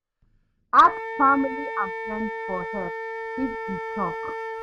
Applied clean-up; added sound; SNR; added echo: none; Wind instrument, woodwind instrument; 7 dB; none.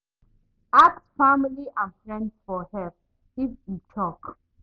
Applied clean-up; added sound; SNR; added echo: none; none; none; none.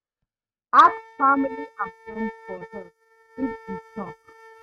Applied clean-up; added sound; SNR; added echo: neural mask model RNNoise.